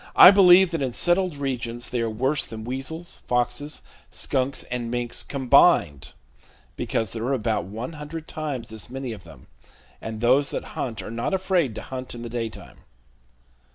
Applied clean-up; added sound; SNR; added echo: none; none; none; none.